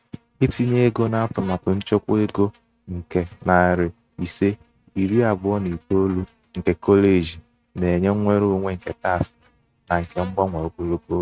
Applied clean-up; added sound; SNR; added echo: neural mask model RNNoise.